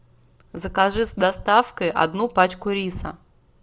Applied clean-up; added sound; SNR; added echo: none; none; none; none.